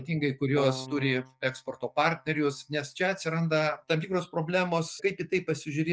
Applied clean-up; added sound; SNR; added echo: neural mask model DeepFilterNet 3.